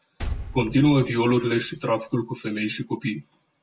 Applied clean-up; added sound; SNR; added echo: none; Liquid; 14 dB; none.